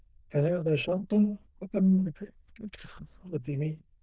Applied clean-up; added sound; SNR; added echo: neural diffusion model UNIVERSE++.